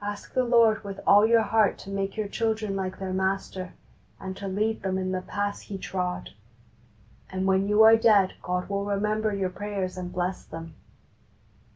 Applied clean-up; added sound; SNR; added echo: none; none; none; none.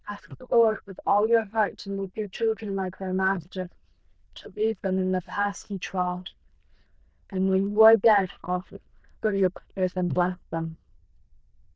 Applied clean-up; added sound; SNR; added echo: neural diffusion model UNIVERSE++.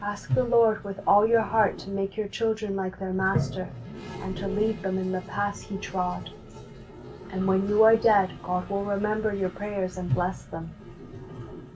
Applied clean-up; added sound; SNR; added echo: none; Toilet flush; 10 dB; none.